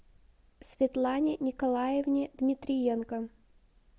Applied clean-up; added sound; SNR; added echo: none; none; none; none.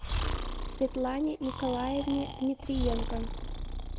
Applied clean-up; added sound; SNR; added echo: none; Breathing; 2 dB; none.